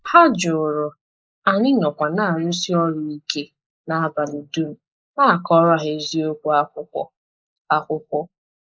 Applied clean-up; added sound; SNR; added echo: neural mask model Resemble Enhance denoiser.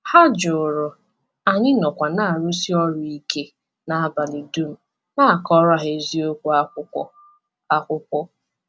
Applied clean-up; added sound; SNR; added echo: none; none; none; none.